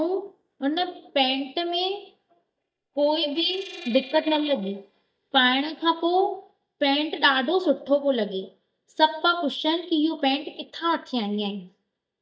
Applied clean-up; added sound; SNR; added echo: neural mask model DeepFilterNet 3.